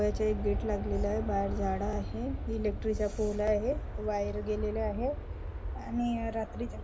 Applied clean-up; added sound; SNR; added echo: none; Aircraft; 3 dB; reverberation time 1.9 s.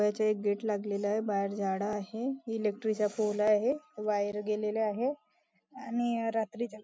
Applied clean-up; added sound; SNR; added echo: none; none; none; none.